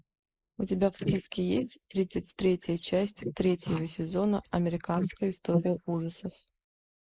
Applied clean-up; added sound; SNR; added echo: neural mask model Resemble Enhance denoiser.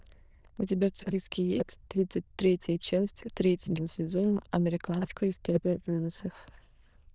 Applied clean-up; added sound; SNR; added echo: neural diffusion model UNIVERSE++.